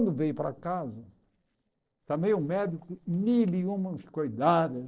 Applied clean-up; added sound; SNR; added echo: neural separator model SepFormer DNS4.